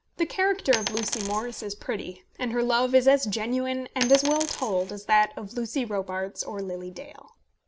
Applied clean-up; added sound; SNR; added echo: none; Coin (dropping); 7 dB; none.